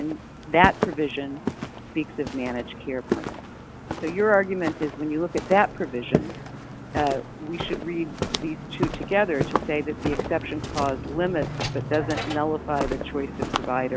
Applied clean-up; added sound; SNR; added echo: none; Walk, footsteps; 4 dB; none.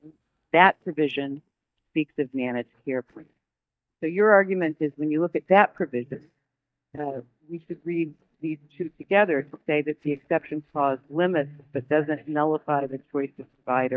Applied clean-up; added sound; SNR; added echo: neural mask model DeepFilterNet 3.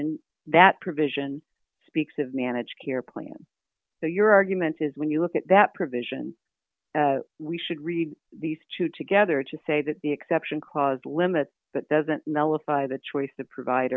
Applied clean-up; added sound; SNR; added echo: none; none; none; none.